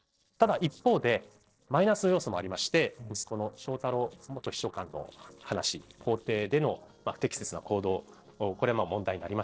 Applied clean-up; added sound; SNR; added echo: neural separator model SepFormer DNS4.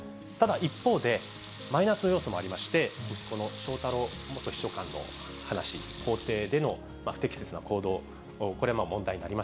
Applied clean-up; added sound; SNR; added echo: none; Sink (filling or washing) / Water tap, faucet / Liquid; 13 dB; none.